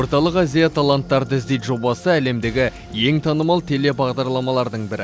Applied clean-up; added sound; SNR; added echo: none; none; none; none.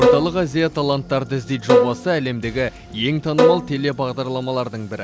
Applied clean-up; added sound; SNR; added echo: none; Bowed string instrument; 0 dB; none.